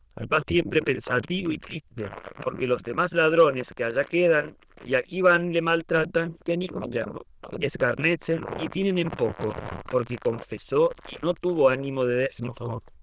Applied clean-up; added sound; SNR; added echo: neural diffusion model UNIVERSE++.